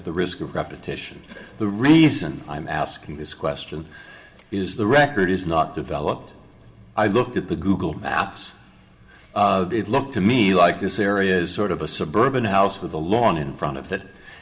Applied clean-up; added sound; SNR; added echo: none; none; none; reverberation time 0.5 s.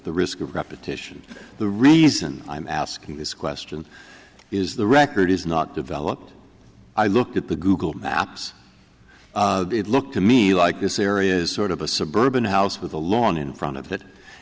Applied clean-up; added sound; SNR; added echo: none; none; none; none.